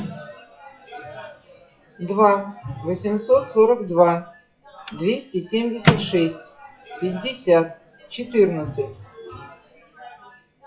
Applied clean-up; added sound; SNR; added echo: classical method WPE with log-MMSE.